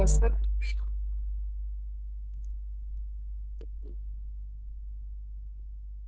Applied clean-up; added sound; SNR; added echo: neural diffusion model UNIVERSE++.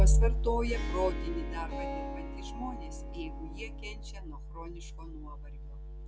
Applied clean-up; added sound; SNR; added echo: none; Harp; 12 dB; none.